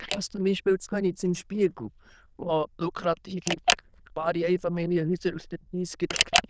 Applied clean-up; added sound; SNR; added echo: neural diffusion model UNIVERSE++.